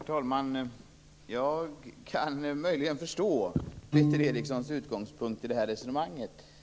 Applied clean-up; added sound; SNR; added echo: none; Piano; 5 dB; none.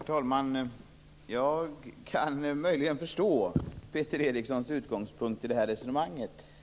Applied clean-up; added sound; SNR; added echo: none; none; none; none.